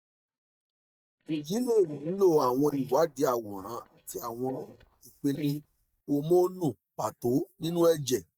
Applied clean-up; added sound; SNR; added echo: neural mask model DeepFilterNet 3.